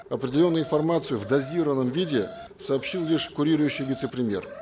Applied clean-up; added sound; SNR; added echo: none; Alarm; 15 dB; none.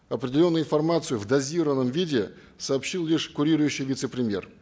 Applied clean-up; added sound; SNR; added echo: none; none; none; none.